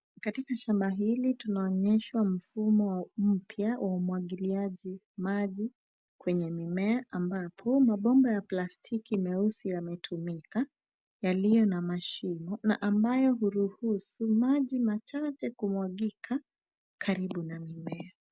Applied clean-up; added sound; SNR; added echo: none; none; none; none.